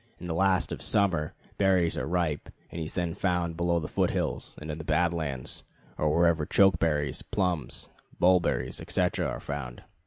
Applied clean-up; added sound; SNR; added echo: none; none; none; none.